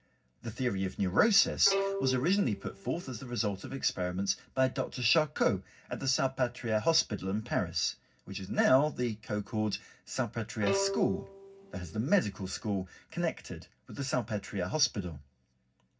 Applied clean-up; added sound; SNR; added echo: none; Bowed string instrument; 6 dB; reverberation time 0.4 s.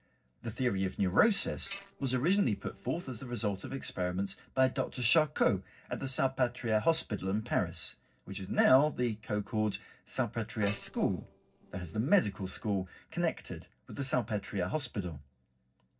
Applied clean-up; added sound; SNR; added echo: neural separator model SepFormer DNS4.